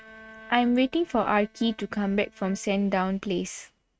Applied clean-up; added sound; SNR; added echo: neural mask model RNNoise.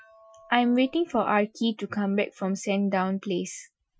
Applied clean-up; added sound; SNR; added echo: classical method Wiener filter.